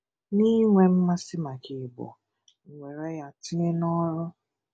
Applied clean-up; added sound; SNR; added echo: none; none; none; none.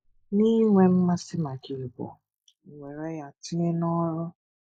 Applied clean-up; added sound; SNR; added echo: neural mask model Resemble Enhance denoiser.